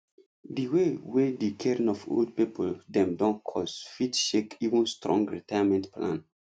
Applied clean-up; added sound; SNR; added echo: none; none; none; none.